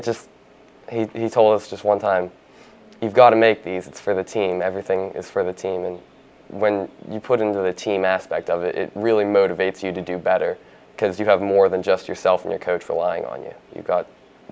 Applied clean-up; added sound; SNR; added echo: none; none; none; none.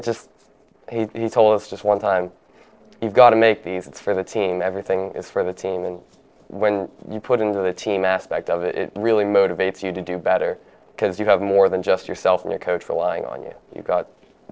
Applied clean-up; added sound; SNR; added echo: neural separator model SepFormer DNS4.